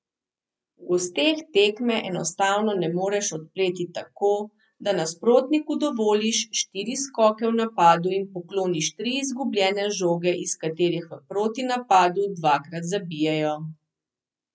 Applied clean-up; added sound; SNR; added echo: none; none; none; none.